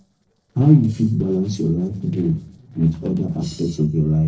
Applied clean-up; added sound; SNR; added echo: neural separator model SepFormer DNS4.